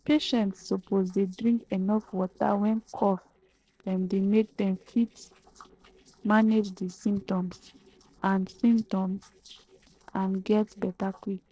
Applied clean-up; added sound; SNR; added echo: neural separator model SepFormer DNS4.